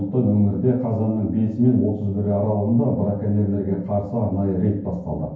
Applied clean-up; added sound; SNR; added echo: none; none; none; reverberation time 0.9 s.